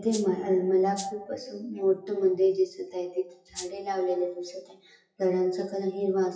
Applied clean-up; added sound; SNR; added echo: classical method WPE with log-MMSE.